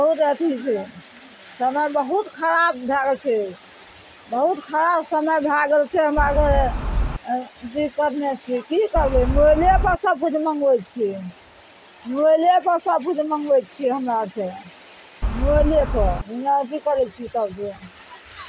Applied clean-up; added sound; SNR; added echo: none; Wind; 0 dB; none.